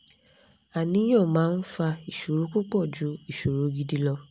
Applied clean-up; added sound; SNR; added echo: none; none; none; none.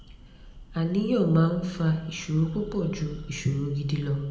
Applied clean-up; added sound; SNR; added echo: none; Church bell; 19 dB; reverberation time 0.7 s.